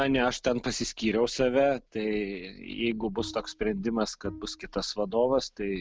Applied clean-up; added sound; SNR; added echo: none; Bowed string instrument; 17 dB; none.